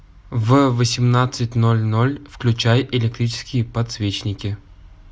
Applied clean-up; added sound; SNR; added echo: none; none; none; none.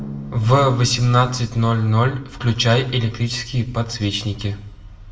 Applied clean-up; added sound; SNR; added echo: none; Drum; 20 dB; reverberation time 0.5 s.